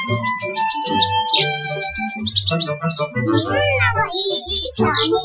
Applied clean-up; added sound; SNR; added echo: classical method Wiener filter.